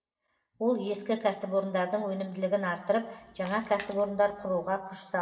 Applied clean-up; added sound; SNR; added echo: none; Splash, splatter; 19 dB; reverberation time 1.0 s.